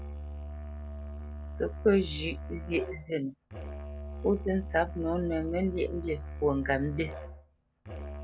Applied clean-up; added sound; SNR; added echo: none; Musical instrument; 8 dB; none.